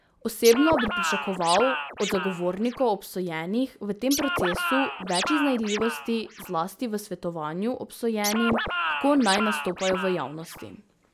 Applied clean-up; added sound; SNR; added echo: none; Scratching (performance technique); 4 dB; none.